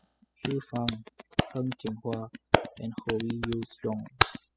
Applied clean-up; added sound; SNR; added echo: classical method spectral subtraction.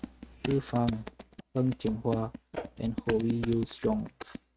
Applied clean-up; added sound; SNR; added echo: neural mask model RNNoise.